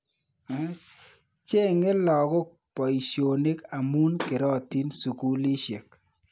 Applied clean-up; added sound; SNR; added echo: none; none; none; none.